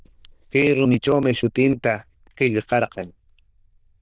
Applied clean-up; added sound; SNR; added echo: neural diffusion model UNIVERSE++.